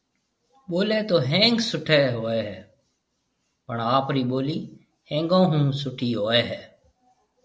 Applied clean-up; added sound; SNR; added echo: none; none; none; none.